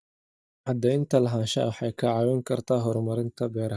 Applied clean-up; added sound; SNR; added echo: neural mask model DeepFilterNet 3.